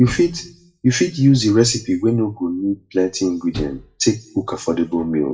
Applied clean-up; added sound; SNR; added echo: classical method WPE with log-MMSE.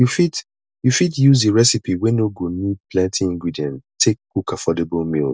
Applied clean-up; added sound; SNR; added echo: none; none; none; none.